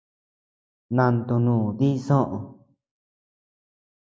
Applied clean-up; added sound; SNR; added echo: none; none; none; none.